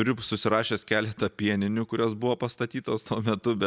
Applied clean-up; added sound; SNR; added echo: none; none; none; none.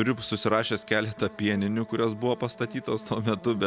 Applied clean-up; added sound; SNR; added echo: none; Wind instrument, woodwind instrument + Buzz; 19 dB; none.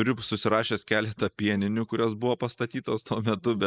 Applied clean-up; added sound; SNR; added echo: neural mask model Resemble Enhance denoiser.